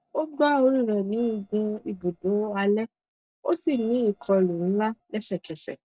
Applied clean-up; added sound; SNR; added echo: neural separator model SepFormer DNS4.